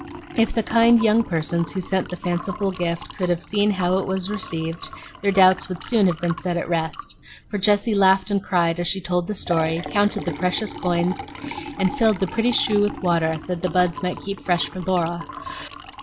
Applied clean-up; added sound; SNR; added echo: none; Liquid; 14 dB; none.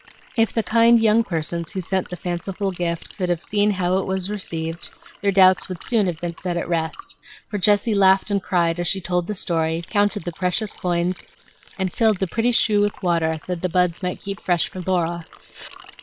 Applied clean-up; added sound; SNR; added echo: neural separator model SepFormer WHAM!.